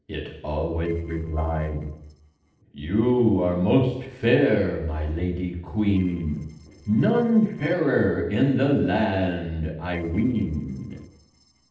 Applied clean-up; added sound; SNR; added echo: neural separator model SepFormer DNS4.